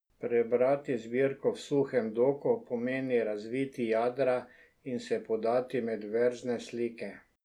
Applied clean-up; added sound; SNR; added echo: none; none; none; none.